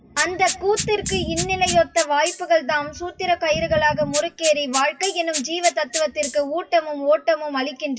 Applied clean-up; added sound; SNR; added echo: classical method WPE with log-MMSE.